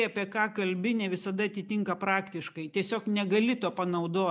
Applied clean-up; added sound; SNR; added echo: none; none; none; none.